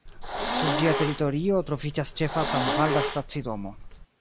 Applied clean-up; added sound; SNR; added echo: none; Hiss; 0 dB; none.